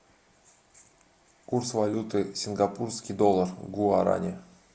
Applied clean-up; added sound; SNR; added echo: none; none; none; none.